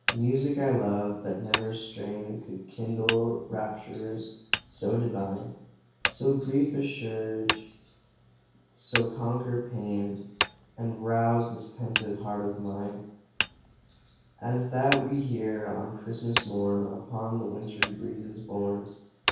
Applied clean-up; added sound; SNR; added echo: none; Hammer; 6 dB; reverberation time 0.7 s.